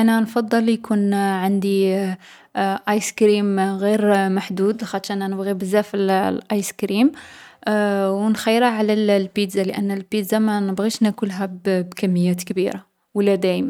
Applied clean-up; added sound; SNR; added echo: none; none; none; none.